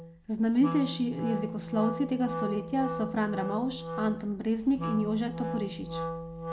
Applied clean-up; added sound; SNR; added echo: none; Wind instrument, woodwind instrument; 7 dB; none.